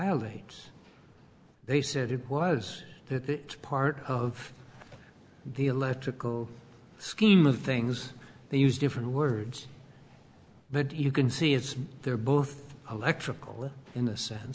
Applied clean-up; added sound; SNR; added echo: none; none; none; none.